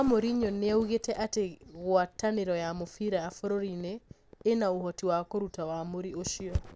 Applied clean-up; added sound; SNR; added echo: none; none; none; none.